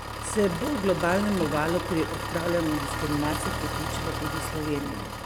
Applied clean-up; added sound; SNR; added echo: none; Engine; 3 dB; none.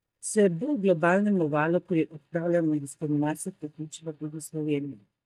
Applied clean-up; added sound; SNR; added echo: neural mask model DeepFilterNet 3.